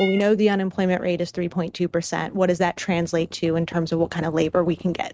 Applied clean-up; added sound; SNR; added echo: neural mask model RNNoise.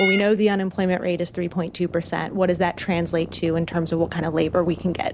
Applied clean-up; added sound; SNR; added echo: none; Meow / Purr; 12 dB; none.